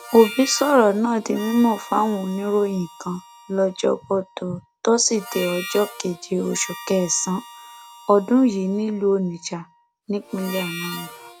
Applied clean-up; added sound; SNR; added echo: none; Harmonica; 16 dB; none.